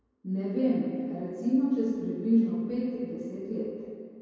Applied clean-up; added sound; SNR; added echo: none; none; none; reverberation time 2.2 s.